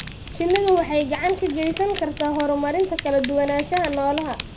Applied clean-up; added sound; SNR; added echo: none; Fire; 12 dB; reverberation time 0.4 s.